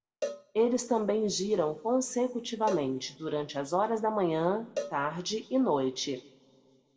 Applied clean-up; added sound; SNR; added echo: none; Cowbell; 14 dB; reverberation time 0.9 s.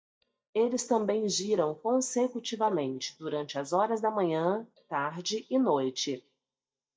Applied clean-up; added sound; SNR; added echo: neural mask model DeepFilterNet 3.